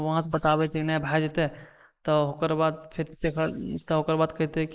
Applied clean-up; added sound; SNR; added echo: neural mask model Resemble Enhance denoiser.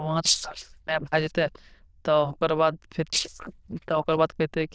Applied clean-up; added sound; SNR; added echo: neural diffusion model UNIVERSE++.